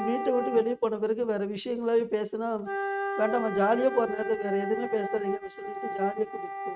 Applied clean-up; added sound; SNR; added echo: neural mask model RNNoise.